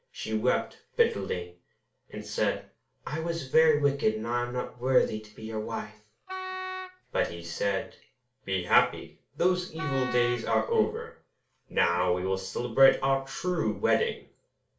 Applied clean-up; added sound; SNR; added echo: none; Wind instrument, woodwind instrument; 9 dB; reverberation time 0.3 s.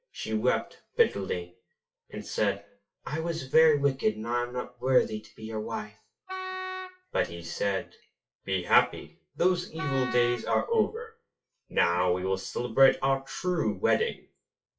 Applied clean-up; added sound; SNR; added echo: classical method WPE with log-MMSE.